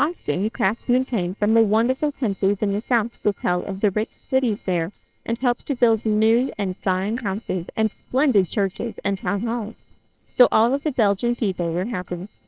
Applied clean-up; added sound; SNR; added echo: neural separator model SepFormer WHAMR!.